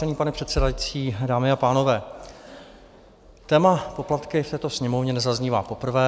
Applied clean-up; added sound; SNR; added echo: none; none; none; none.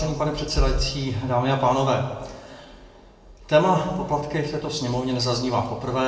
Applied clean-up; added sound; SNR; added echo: none; none; none; reverberation time 1.0 s.